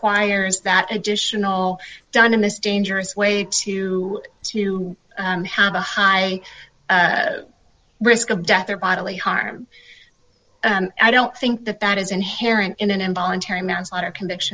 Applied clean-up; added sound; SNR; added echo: neural separator model SepFormer DNS4.